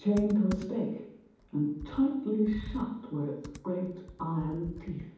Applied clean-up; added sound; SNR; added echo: none; Computer keyboard; 14 dB; reverberation time 1.2 s.